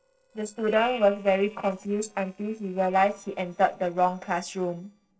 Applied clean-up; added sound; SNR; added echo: neural separator model SepFormer DNS4.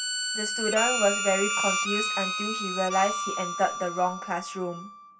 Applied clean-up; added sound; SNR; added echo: none; Harmonica; 1 dB; reverberation time 0.2 s.